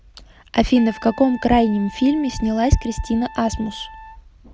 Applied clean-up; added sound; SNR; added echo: none; Trumpet; 19 dB; none.